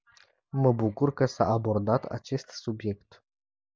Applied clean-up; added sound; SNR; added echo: none; none; none; none.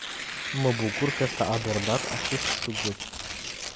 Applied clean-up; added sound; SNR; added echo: none; Tearing; 3 dB; none.